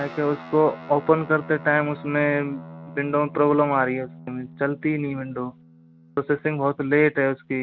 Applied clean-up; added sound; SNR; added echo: none; Guitar; 18 dB; none.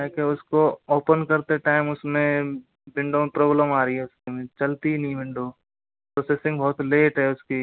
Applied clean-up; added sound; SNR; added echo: none; none; none; none.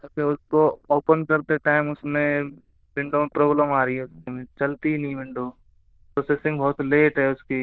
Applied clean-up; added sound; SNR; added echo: neural diffusion model UNIVERSE++.